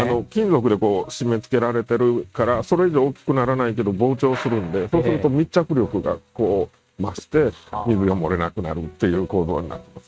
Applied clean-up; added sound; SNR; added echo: neural mask model RNNoise.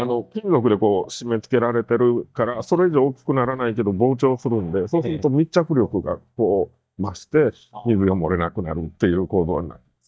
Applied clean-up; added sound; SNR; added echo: neural mask model DeepFilterNet 3.